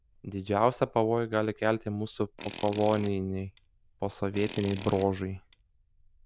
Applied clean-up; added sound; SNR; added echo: neural diffusion model UNIVERSE++.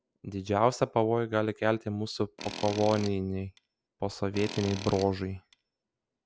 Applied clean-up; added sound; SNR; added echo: none; Tools; 13 dB; none.